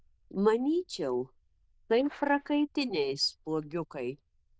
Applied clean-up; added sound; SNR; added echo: neural diffusion model UNIVERSE++.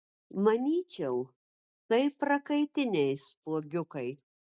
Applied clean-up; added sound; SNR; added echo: none; none; none; none.